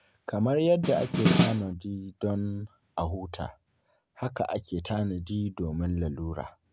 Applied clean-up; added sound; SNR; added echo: none; Snare drum; -3 dB; none.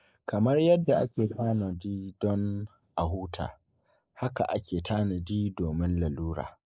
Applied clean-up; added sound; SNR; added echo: neural mask model Resemble Enhance denoiser.